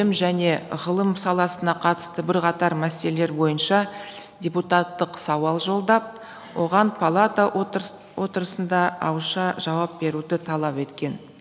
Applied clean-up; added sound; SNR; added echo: none; none; none; none.